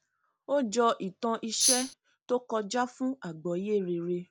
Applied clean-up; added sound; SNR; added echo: none; Tambourine; -4 dB; none.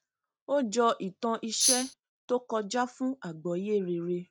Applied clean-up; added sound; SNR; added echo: neural mask model RNNoise.